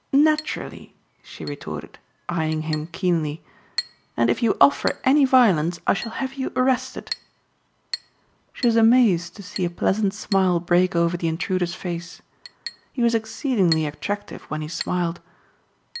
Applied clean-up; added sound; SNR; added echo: none; Chink, clink; 17 dB; none.